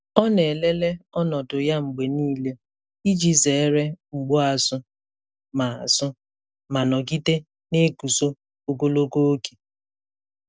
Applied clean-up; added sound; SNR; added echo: none; none; none; none.